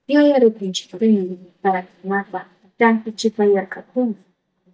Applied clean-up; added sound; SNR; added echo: neural mask model DeepFilterNet 3.